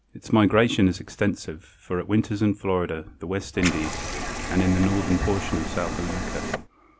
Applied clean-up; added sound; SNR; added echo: none; Liquid; 5 dB; none.